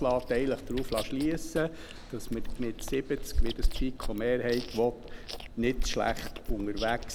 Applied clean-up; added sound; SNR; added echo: none; Chewing, mastication; 1 dB; none.